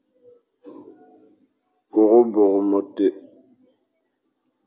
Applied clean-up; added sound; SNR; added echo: none; none; none; none.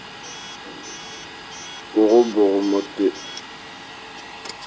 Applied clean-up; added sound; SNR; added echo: none; Domestic sounds, home sounds + Coin (dropping) / Alarm; 13 dB; none.